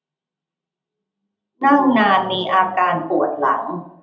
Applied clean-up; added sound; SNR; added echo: none; none; none; reverberation time 0.8 s.